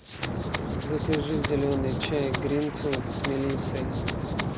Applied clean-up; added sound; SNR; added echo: none; Rattle (instrument); 12 dB; none.